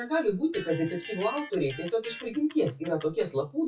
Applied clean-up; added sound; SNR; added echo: classical method WPE with log-MMSE.